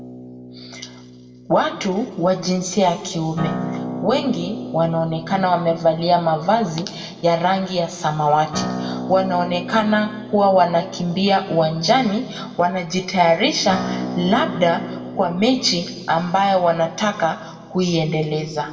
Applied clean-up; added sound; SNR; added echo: none; Acoustic guitar; 12 dB; reverberation time 1.5 s.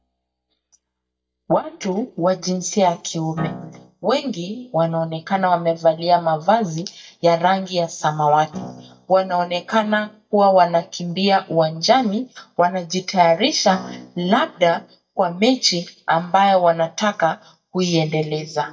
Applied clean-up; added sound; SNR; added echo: neural mask model DeepFilterNet 3.